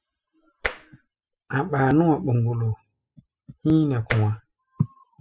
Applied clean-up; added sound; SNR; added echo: classical method spectral subtraction.